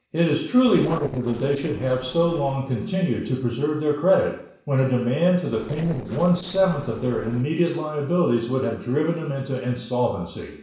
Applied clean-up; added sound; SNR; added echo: neural separator model SepFormer DNS4.